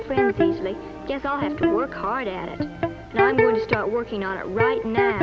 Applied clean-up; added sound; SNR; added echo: none; Electric guitar; -2 dB; none.